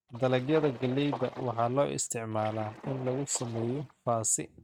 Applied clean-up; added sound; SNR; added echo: neural mask model RNNoise.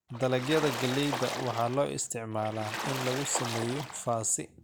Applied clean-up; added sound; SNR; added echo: none; Water / Splash, splatter; 6 dB; none.